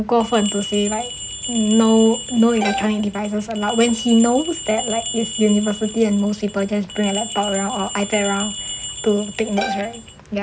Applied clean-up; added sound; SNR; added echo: none; Bowed string instrument + Bell; 9 dB; none.